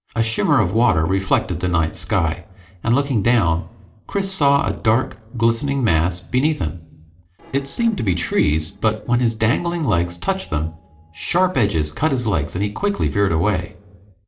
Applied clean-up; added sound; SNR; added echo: neural separator model SepFormer DNS4.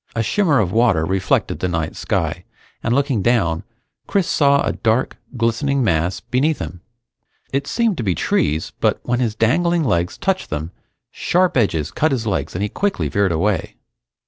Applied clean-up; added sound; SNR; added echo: none; none; none; none.